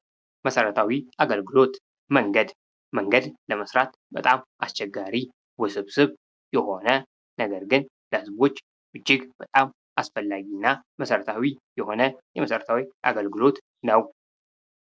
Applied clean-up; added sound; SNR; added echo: none; none; none; none.